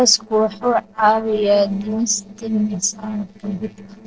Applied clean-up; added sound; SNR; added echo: neural separator model SepFormer DNS4.